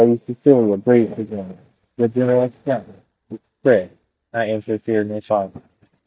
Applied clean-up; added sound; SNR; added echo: neural mask model DeepFilterNet 3.